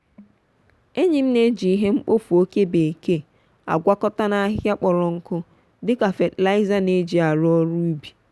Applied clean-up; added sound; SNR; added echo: none; none; none; none.